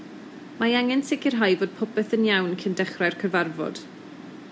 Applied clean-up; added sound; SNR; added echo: none; none; none; none.